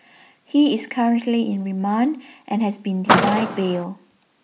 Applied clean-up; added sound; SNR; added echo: none; Car; 1 dB; none.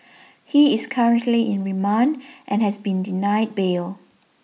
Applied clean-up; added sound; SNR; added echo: none; none; none; none.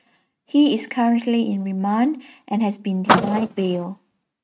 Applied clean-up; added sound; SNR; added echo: neural mask model RNNoise.